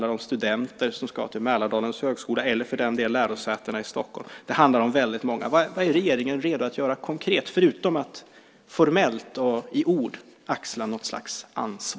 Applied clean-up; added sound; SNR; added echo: none; none; none; none.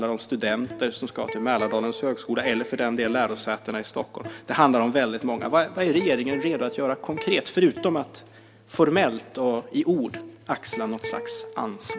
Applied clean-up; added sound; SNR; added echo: none; Electric guitar; 14 dB; none.